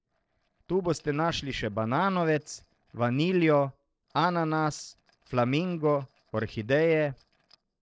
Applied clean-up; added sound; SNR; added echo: neural separator model SepFormer DNS4.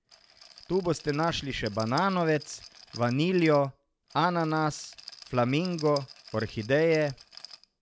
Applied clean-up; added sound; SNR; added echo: none; Rattle; 20 dB; none.